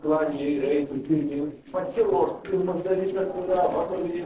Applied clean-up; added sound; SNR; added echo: neural separator model SepFormer DNS4.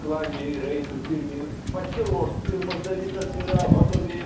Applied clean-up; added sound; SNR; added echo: none; Wind / Boat, Water vehicle; -2 dB; reverberation time 0.6 s.